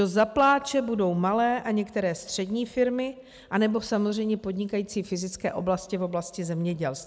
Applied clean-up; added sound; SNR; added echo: none; none; none; none.